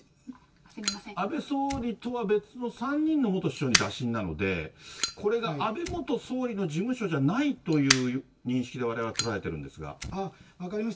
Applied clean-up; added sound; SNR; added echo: none; Fire; 7 dB; reverberation time 0.1 s.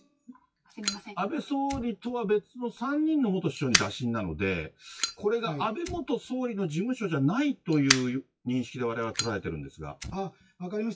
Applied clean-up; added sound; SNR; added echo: classical method WPE with log-MMSE.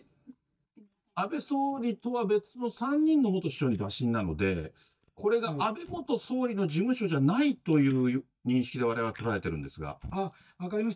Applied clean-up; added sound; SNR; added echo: neural mask model DeepFilterNet 3.